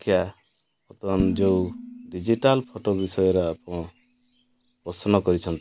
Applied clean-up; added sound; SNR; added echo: none; Dishes, pots, and pans; 12 dB; none.